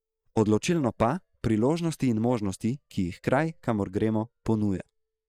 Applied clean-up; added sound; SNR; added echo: neural mask model DeepFilterNet 3.